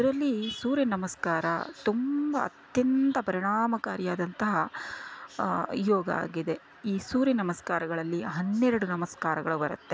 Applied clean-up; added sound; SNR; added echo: none; none; none; none.